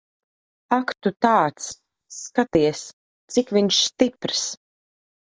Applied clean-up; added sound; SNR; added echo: neural mask model DeepFilterNet 3.